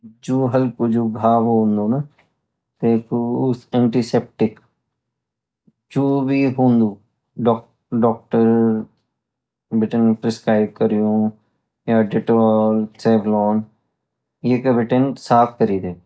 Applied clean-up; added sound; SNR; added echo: none; none; none; none.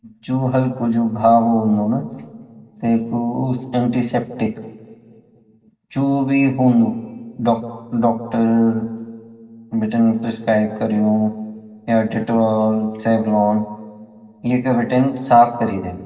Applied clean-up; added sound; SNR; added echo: none; none; none; reverberation time 1.3 s.